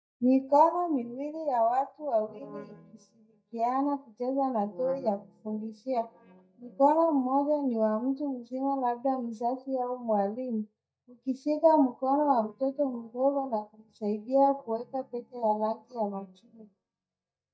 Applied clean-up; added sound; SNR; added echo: neural mask model DeepFilterNet 3.